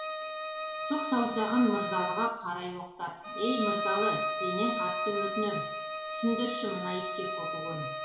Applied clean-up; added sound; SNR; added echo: none; Bowed string instrument; 2 dB; reverberation time 0.7 s.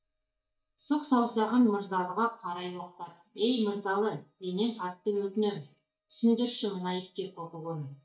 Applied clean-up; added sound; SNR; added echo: neural mask model DeepFilterNet 3.